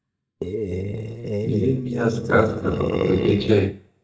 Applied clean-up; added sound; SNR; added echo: neural mask model DeepFilterNet 3.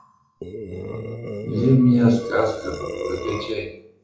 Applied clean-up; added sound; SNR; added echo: classical method WPE with log-MMSE.